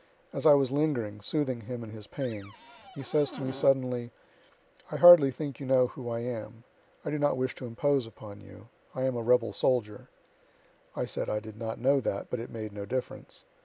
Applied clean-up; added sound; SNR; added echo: none; Cupboard open or close; 16 dB; none.